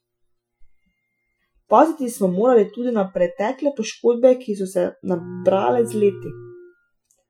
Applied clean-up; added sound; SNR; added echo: classical method Wiener filter.